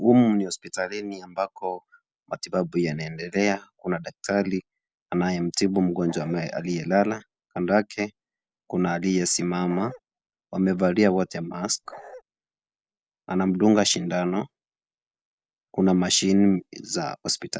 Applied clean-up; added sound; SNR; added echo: none; Bark; 18 dB; none.